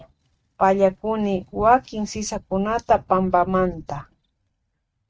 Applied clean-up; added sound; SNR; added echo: neural mask model RNNoise.